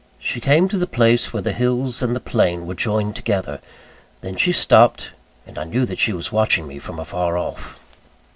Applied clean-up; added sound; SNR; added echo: none; none; none; none.